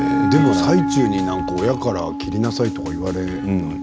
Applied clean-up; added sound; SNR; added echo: none; Wind instrument, woodwind instrument; 1 dB; none.